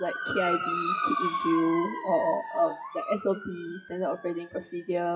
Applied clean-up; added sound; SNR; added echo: classical method WPE with log-MMSE.